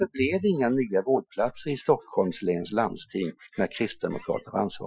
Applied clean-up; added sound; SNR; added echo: classical method Wiener filter.